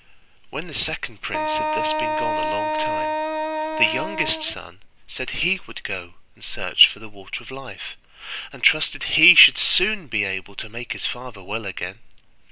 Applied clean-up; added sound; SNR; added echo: none; Wind instrument, woodwind instrument; 0 dB; none.